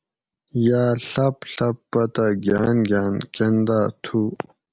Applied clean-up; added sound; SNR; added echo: none; none; none; none.